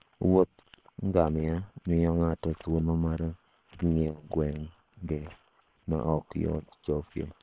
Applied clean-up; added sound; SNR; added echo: neural separator model SepFormer WHAM!.